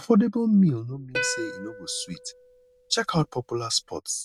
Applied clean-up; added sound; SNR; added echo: none; Plucked string instrument; 11 dB; none.